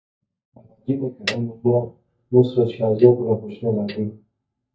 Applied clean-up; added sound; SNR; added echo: neural mask model DeepFilterNet 3.